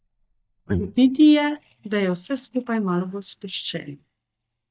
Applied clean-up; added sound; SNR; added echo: neural mask model DeepFilterNet 3.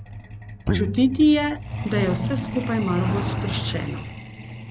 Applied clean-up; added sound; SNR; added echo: none; Guitar + Truck; 3 dB; none.